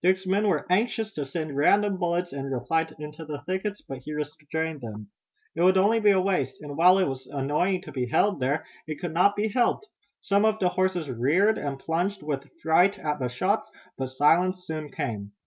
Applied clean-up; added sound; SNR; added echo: none; none; none; none.